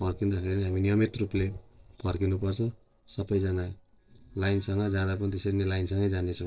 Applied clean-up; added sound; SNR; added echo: neural separator model SepFormer DNS4.